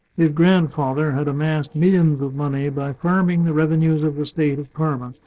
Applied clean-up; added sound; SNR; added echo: neural separator model SepFormer DNS4.